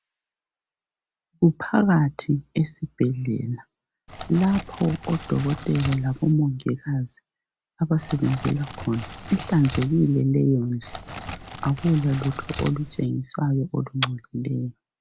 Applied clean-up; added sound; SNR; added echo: none; Crackle; 10 dB; none.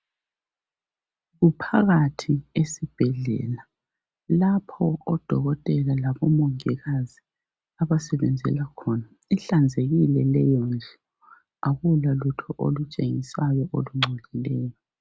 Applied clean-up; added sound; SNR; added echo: none; none; none; none.